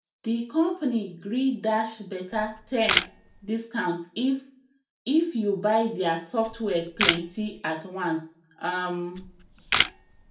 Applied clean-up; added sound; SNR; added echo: none; Camera; 2 dB; reverberation time 0.4 s.